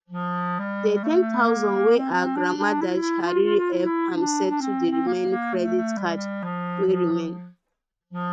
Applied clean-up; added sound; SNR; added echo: neural mask model RNNoise.